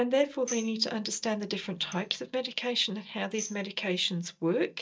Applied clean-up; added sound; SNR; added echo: neural mask model DeepFilterNet 3.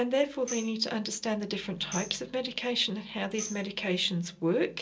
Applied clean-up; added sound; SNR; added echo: none; Tambourine; 15 dB; reverberation time 0.2 s.